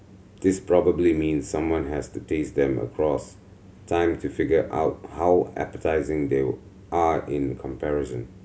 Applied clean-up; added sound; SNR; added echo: none; none; none; none.